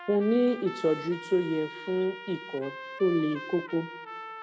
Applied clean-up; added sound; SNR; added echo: none; Trumpet; 13 dB; reverberation time 1.1 s.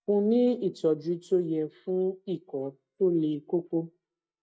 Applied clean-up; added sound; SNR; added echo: neural mask model DeepFilterNet 3.